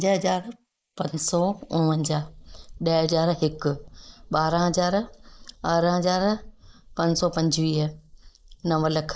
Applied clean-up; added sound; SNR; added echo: neural mask model Resemble Enhance denoiser.